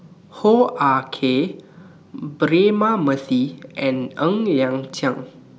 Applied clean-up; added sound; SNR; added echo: none; none; none; none.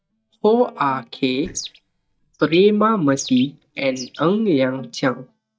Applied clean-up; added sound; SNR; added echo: neural mask model DeepFilterNet 3.